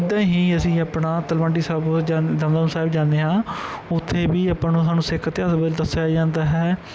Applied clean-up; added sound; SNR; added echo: none; none; none; none.